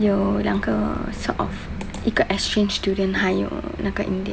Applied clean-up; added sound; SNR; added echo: none; Run; 13 dB; none.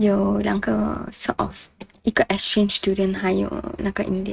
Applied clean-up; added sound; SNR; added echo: neural mask model RNNoise.